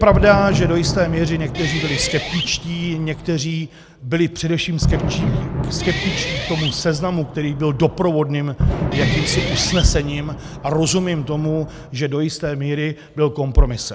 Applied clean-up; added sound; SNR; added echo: none; Fireworks + Guitar; 3 dB; none.